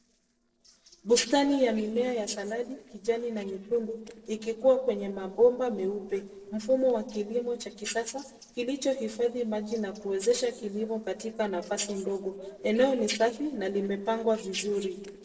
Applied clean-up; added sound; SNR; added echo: neural separator model SepFormer DNS4.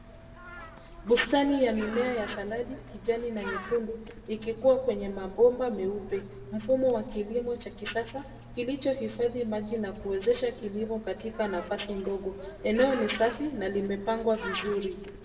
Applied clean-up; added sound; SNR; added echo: none; Bird; 14 dB; reverberation time 0.9 s.